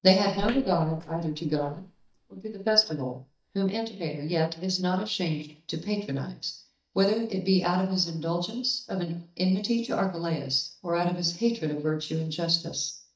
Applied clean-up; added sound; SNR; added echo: neural mask model DeepFilterNet 3.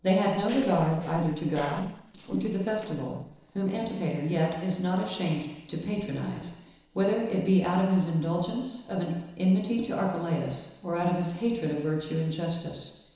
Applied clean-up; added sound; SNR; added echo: neural separator model SepFormer DNS4.